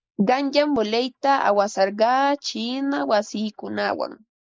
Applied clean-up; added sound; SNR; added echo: neural mask model Resemble Enhance denoiser.